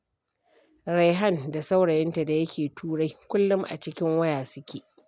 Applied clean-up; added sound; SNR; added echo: none; none; none; none.